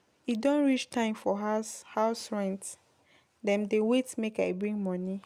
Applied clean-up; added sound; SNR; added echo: none; none; none; none.